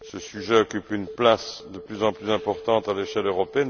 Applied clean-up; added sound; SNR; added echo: none; Telephone; 17 dB; none.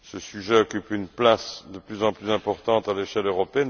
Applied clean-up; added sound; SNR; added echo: none; none; none; none.